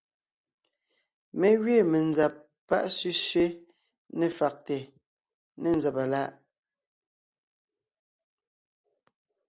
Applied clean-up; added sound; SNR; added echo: none; none; none; none.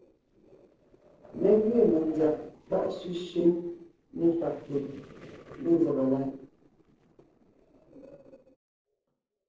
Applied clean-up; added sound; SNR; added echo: neural separator model SepFormer DNS4.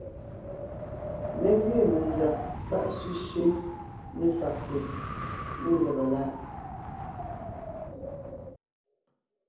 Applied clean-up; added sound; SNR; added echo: none; Wind; 7 dB; reverberation time 0.7 s.